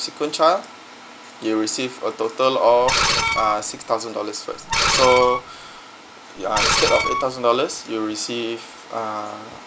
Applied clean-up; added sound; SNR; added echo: none; Screech; 0 dB; none.